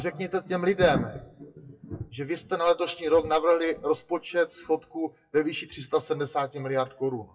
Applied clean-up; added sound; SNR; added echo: classical method WPE with log-MMSE.